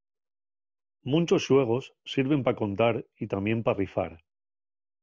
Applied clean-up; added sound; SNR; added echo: none; none; none; none.